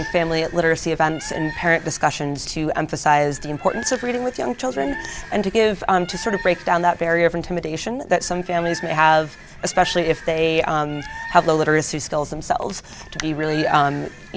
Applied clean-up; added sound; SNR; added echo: none; Bird; 16 dB; none.